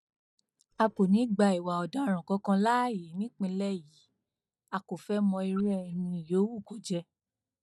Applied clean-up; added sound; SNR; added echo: neural mask model DeepFilterNet 3.